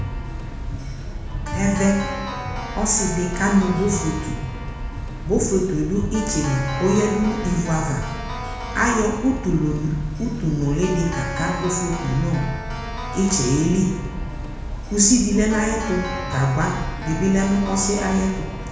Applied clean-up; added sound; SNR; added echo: none; Keyboard (musical); 7 dB; reverberation time 0.9 s.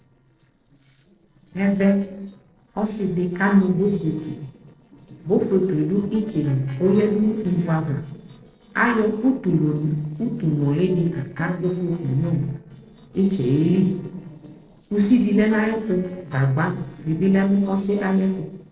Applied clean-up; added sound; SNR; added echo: neural separator model SepFormer DNS4.